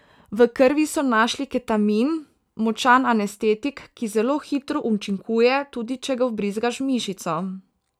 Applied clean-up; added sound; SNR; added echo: none; none; none; none.